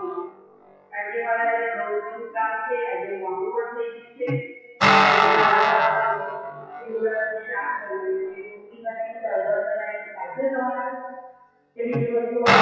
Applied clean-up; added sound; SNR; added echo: classical method WPE with log-MMSE.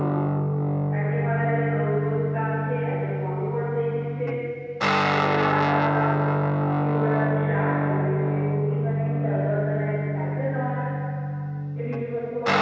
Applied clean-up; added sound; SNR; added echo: none; Guitar; -5 dB; reverberation time 2.2 s.